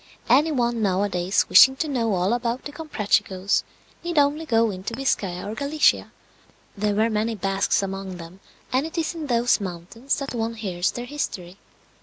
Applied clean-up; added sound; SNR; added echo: none; Chink, clink; 18 dB; none.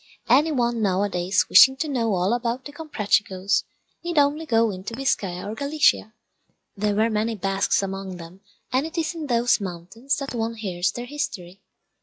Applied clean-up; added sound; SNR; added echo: classical method log-MMSE.